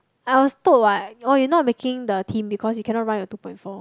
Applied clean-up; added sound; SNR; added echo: none; none; none; none.